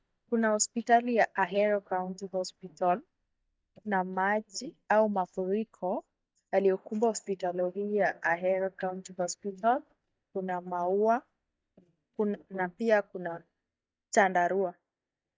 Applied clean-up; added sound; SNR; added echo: neural mask model DeepFilterNet 3.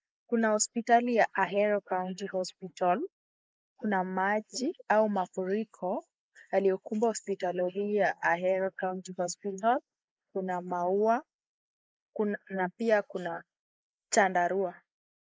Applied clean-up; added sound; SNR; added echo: neural mask model Resemble Enhance denoiser.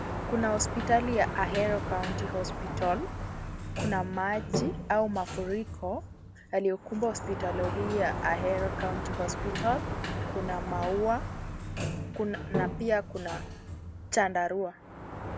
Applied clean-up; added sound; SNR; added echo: none; Sliding door; 3 dB; none.